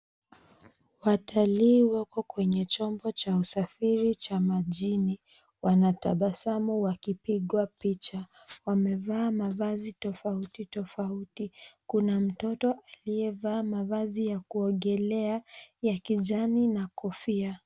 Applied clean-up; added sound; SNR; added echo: none; none; none; none.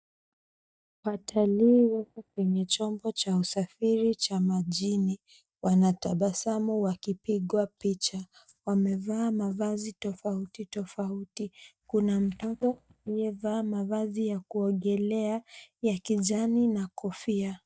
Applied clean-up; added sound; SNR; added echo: neural mask model DeepFilterNet 3.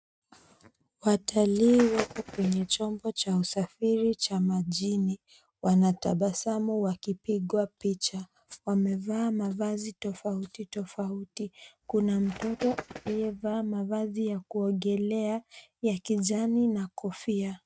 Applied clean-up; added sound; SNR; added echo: neural mask model RNNoise.